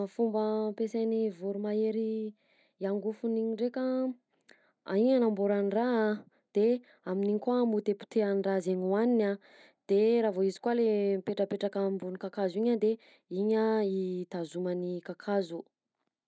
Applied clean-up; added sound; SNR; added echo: none; none; none; none.